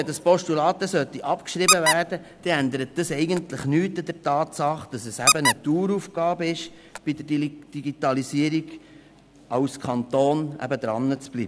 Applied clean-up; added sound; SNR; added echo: none; Squeak; 0 dB; none.